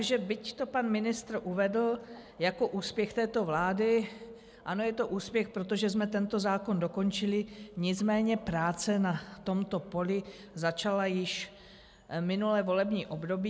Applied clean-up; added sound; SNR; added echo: none; none; none; none.